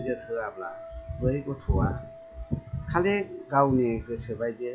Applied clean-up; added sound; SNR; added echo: classical method log-MMSE.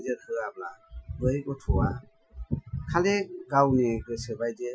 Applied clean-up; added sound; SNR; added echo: classical method Wiener filter.